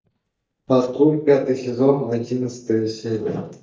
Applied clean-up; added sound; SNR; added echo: neural mask model DeepFilterNet 3.